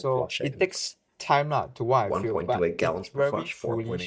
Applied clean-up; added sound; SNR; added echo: neural mask model DeepFilterNet 3.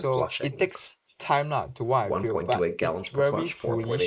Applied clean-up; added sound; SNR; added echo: neural mask model Resemble Enhance denoiser.